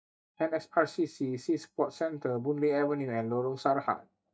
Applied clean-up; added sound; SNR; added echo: neural mask model DeepFilterNet 3.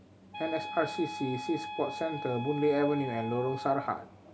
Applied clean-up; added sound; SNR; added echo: none; Wind instrument, woodwind instrument; 9 dB; none.